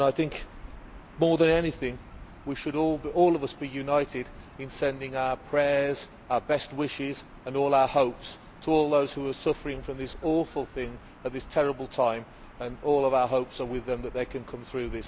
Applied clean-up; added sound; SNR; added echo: none; Gull, seagull / Ocean; 18 dB; none.